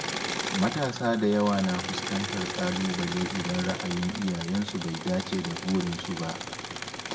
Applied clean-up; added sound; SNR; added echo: none; Engine / Mechanisms; 5 dB; reverberation time 1.1 s.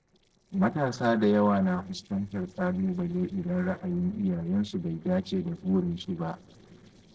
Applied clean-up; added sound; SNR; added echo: neural separator model SepFormer DNS4.